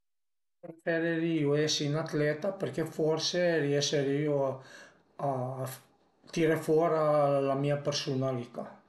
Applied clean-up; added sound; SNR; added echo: none; none; none; none.